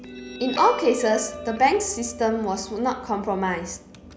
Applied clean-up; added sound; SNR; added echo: none; Guitar; 14 dB; none.